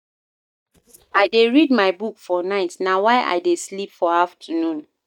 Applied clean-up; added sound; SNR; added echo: neural mask model DeepFilterNet 3.